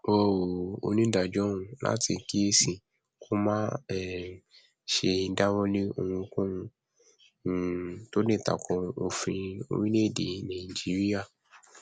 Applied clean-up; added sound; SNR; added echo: none; none; none; none.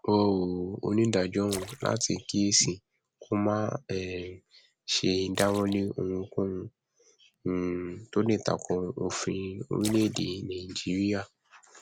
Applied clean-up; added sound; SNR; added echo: none; Splash, splatter; 17 dB; none.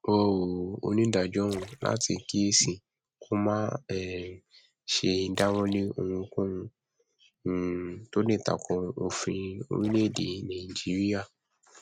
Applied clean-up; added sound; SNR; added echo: neural mask model RNNoise.